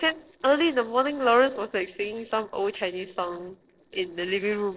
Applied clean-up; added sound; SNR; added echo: neural separator model SepFormer DNS4.